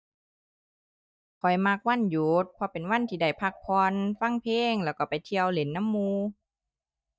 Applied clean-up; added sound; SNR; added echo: neural mask model DeepFilterNet 3.